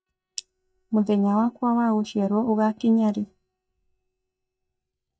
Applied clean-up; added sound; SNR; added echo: neural mask model DeepFilterNet 3.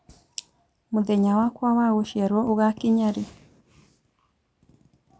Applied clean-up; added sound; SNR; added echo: none; none; none; none.